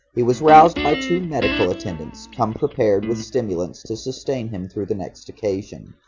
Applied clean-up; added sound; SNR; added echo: none; Guitar; 9 dB; none.